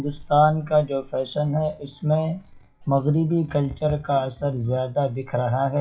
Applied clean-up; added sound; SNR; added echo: classical method WPE with log-MMSE.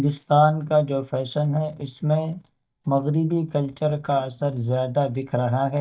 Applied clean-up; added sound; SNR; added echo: neural mask model DeepFilterNet 3.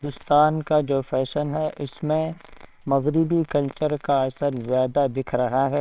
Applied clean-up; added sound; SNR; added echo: neural separator model SepFormer WHAMR!.